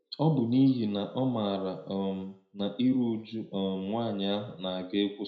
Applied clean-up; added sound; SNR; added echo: none; none; none; reverberation time 0.4 s.